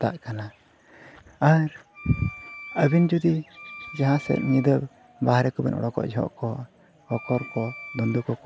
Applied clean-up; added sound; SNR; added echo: none; Wind instrument, woodwind instrument; 16 dB; none.